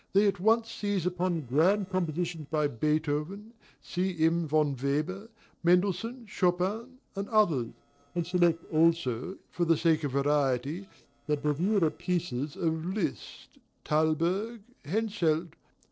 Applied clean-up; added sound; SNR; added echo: neural separator model SepFormer DNS4.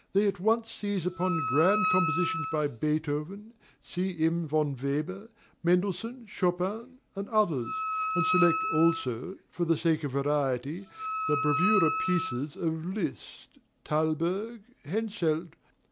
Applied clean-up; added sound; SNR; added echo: none; Wind instrument, woodwind instrument; 4 dB; none.